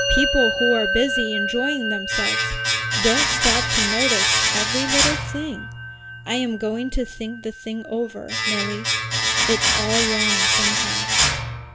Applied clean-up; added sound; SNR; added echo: none; Domestic sounds, home sounds + Musical instrument; -4 dB; none.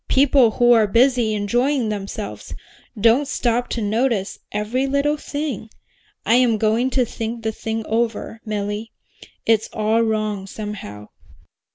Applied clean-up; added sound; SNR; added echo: none; none; none; none.